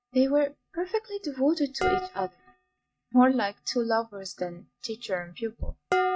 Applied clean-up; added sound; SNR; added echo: neural mask model RNNoise.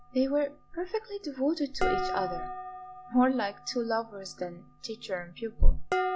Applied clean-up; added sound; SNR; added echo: none; Dishes, pots, and pans; 9 dB; none.